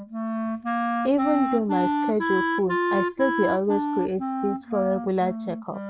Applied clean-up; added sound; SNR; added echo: none; Wind instrument, woodwind instrument; 1 dB; none.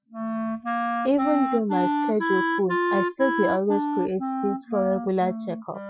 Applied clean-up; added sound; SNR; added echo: classical method Wiener filter.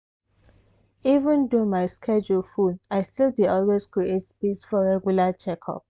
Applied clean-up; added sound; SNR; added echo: none; none; none; none.